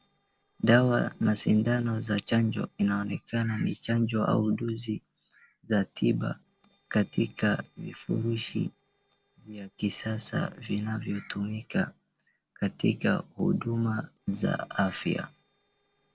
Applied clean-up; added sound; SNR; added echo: neural separator model SepFormer DNS4.